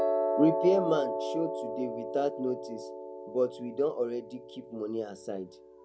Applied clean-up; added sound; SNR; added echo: none; Piano; 3 dB; none.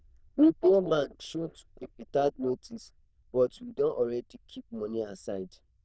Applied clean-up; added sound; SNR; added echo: neural diffusion model UNIVERSE++.